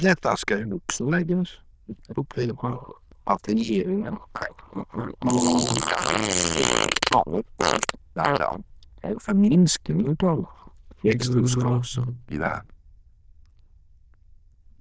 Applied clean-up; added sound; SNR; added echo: neural diffusion model UNIVERSE++.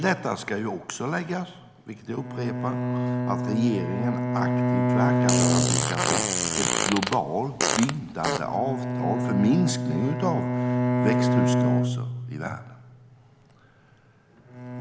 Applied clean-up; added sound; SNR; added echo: none; Bowed string instrument + Fart; -3 dB; none.